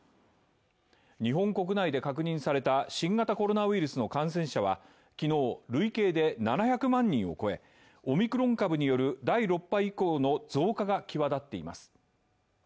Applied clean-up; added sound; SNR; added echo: none; none; none; none.